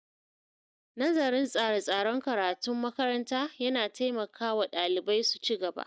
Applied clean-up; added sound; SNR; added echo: neural mask model DeepFilterNet 3.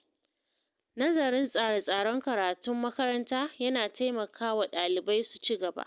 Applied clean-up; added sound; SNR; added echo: none; none; none; none.